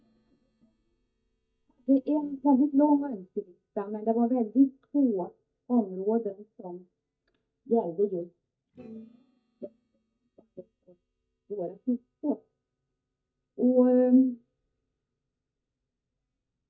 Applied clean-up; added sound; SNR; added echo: neural mask model DeepFilterNet 3.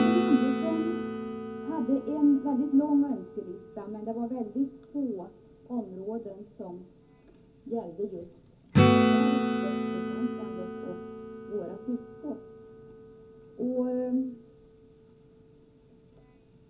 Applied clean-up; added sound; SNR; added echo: none; Acoustic guitar / Strum; 0 dB; reverberation time 0.3 s.